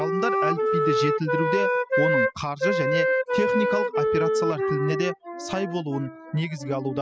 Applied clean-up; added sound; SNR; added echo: classical method spectral subtraction.